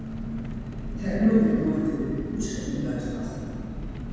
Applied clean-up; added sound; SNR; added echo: none; Engine; 6 dB; reverberation time 2.1 s.